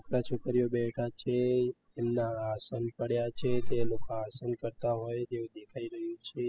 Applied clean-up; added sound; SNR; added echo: classical method spectral subtraction.